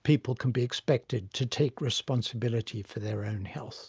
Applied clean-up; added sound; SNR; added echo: none; none; none; none.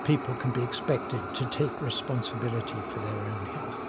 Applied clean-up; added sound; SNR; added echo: none; Fire; 5 dB; none.